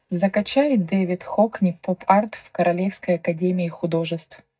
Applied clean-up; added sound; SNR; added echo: neural mask model DeepFilterNet 3.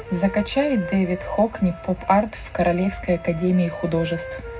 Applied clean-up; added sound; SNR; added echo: none; Wind instrument, woodwind instrument; 14 dB; reverberation time 0.3 s.